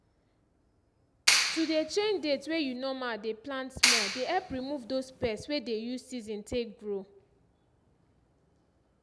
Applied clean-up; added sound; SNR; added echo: none; Clapping; -5 dB; none.